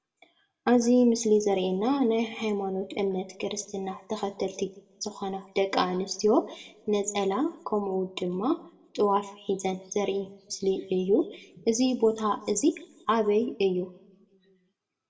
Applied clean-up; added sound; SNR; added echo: none; none; none; reverberation time 0.6 s.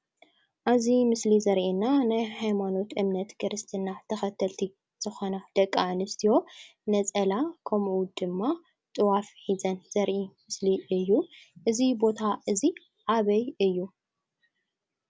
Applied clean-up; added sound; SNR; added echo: none; none; none; none.